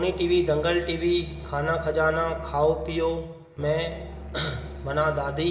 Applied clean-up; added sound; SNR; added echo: none; Musical instrument; 12 dB; reverberation time 0.9 s.